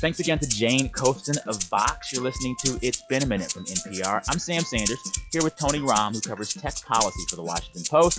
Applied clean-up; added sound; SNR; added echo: classical method log-MMSE.